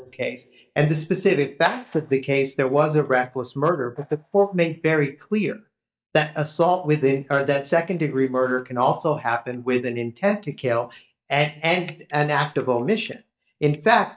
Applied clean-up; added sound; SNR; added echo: neural mask model DeepFilterNet 3.